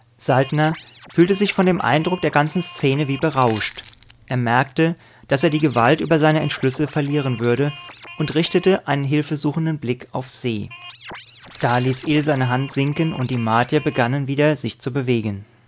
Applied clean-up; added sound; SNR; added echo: none; Crushing + Scratching (performance technique); 17 dB; none.